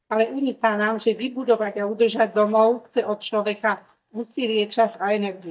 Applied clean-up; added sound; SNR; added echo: neural mask model DeepFilterNet 3.